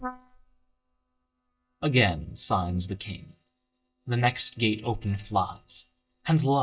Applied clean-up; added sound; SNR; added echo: neural mask model DeepFilterNet 3.